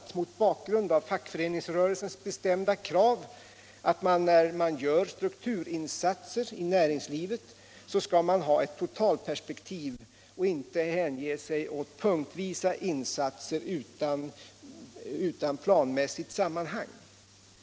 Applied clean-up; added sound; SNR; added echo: none; none; none; none.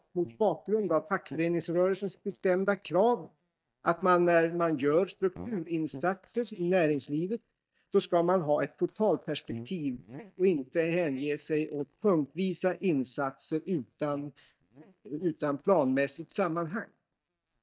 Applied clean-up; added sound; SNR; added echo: neural mask model DeepFilterNet 3.